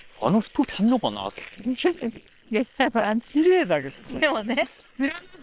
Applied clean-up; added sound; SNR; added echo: neural separator model SepFormer WHAM!.